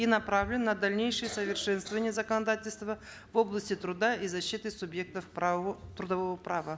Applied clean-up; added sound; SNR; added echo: none; none; none; none.